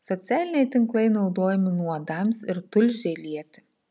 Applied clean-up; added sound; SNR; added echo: none; none; none; none.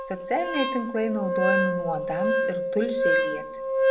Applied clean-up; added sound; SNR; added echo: none; Wind instrument, woodwind instrument; -3 dB; reverberation time 0.5 s.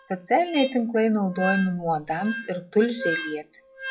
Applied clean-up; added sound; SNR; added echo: classical method WPE with log-MMSE.